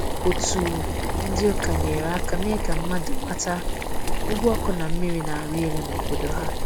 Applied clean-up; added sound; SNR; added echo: none; Boiling; -4 dB; none.